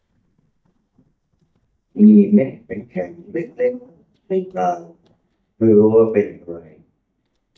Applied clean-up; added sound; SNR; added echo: neural mask model DeepFilterNet 3.